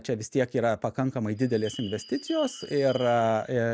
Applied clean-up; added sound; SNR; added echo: none; Bird; 18 dB; none.